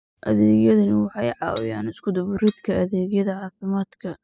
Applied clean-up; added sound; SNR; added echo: classical method spectral subtraction.